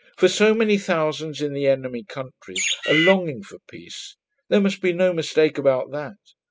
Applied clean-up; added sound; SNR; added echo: classical method spectral subtraction.